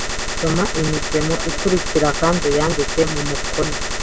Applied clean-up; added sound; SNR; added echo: none; Gunshot, gunfire; 2 dB; none.